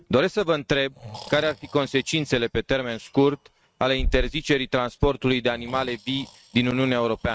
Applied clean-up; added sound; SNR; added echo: neural mask model RNNoise.